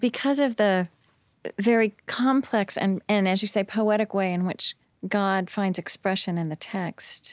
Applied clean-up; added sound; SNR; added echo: none; none; none; none.